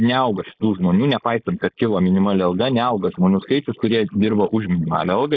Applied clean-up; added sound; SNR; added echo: neural mask model Resemble Enhance denoiser.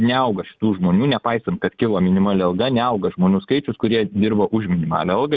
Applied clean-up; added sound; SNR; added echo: none; none; none; none.